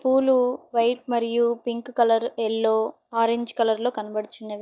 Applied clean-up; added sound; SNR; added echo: neural mask model DeepFilterNet 3.